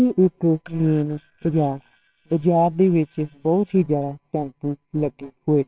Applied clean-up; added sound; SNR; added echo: neural separator model SepFormer WHAMR!.